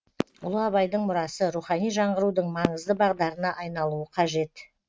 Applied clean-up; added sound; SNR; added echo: neural mask model RNNoise.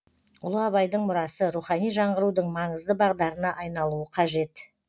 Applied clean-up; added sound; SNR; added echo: none; none; none; none.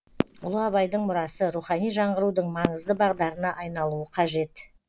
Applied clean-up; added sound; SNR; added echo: none; Fireworks; 11 dB; none.